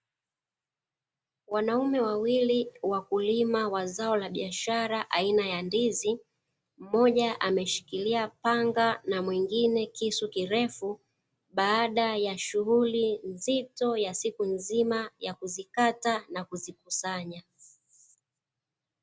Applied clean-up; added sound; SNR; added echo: none; none; none; none.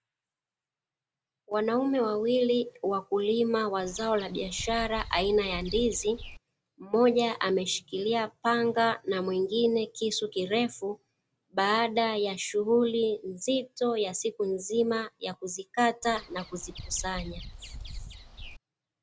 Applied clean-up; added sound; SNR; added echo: none; Bird vocalization, bird call, bird song; 13 dB; none.